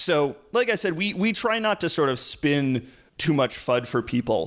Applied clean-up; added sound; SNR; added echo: none; none; none; none.